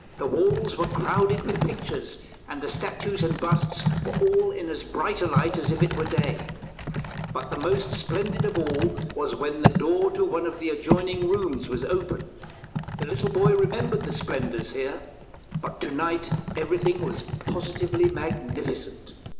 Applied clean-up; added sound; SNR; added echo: none; Typing; 2 dB; reverberation time 0.8 s.